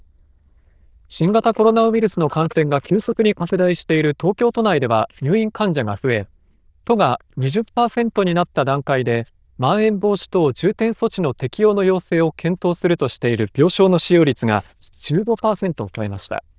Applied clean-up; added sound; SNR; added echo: neural diffusion model UNIVERSE++.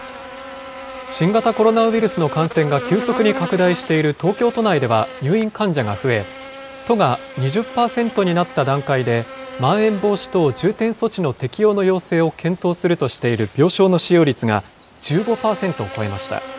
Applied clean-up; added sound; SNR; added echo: none; Buzz; 14 dB; none.